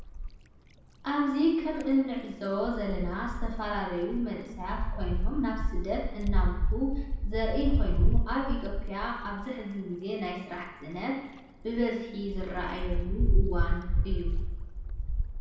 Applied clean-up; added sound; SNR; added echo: none; Wind; -3 dB; reverberation time 0.9 s.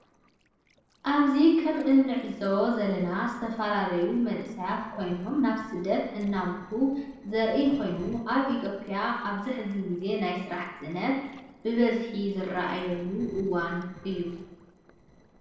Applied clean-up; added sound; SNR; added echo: neural separator model SepFormer DNS4.